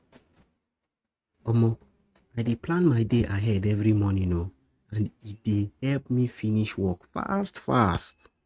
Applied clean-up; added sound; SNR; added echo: neural mask model RNNoise.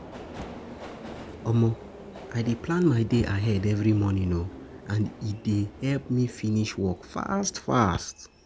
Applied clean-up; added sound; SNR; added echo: none; Subway, metro, underground; 16 dB; none.